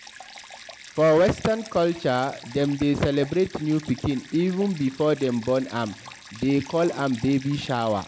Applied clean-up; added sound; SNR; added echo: none; Stream; 19 dB; none.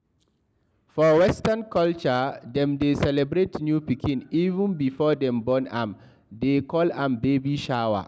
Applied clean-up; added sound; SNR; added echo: none; none; none; none.